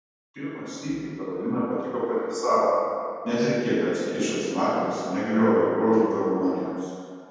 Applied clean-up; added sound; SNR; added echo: none; none; none; reverberation time 2.1 s.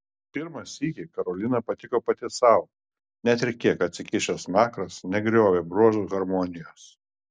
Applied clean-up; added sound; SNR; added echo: none; none; none; none.